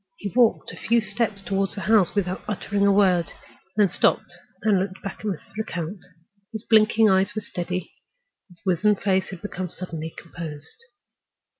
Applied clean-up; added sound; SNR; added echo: none; none; none; none.